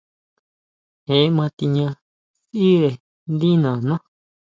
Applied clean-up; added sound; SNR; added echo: none; none; none; none.